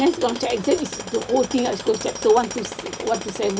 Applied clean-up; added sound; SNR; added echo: none; Tools; 11 dB; none.